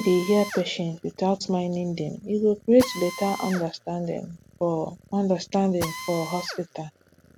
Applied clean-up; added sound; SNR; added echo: none; Drill; 14 dB; none.